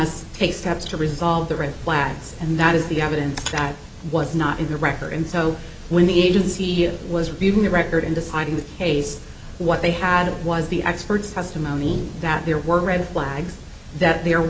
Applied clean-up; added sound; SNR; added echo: none; none; none; none.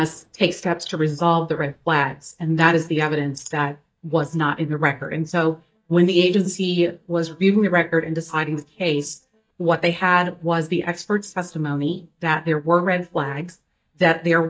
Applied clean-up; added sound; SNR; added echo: neural mask model DeepFilterNet 3.